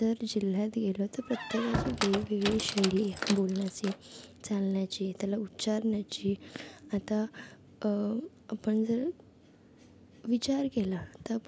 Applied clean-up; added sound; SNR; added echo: none; Squeak; 5 dB; none.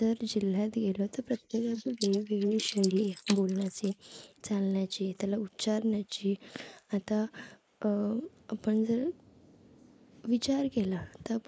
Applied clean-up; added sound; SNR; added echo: neural mask model Resemble Enhance denoiser.